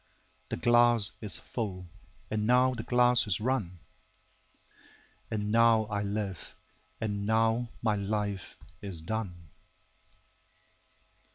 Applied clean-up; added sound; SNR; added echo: none; none; none; none.